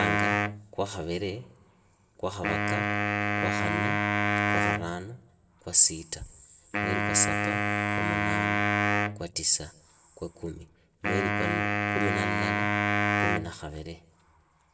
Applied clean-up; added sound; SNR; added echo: none; Wind instrument, woodwind instrument; -4 dB; reverberation time 0.4 s.